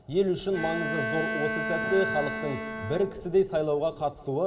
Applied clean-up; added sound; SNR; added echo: none; Bowed string instrument; 5 dB; reverberation time 2.8 s.